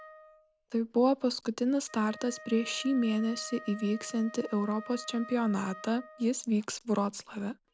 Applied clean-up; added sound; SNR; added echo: none; Wind instrument, woodwind instrument; 18 dB; none.